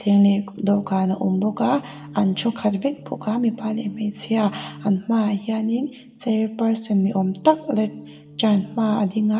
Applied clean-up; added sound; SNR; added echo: none; Organ; 19 dB; reverberation time 0.6 s.